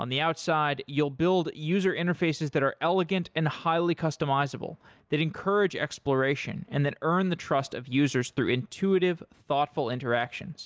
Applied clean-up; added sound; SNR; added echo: none; none; none; none.